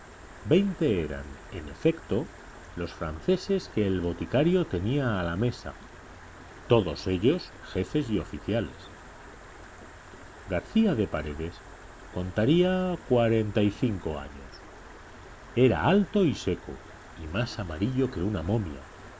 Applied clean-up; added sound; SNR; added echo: none; Stream; 18 dB; none.